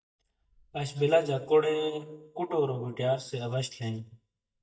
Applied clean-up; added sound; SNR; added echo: neural mask model DeepFilterNet 3.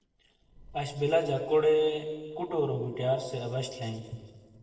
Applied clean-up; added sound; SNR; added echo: neural separator model SepFormer DNS4.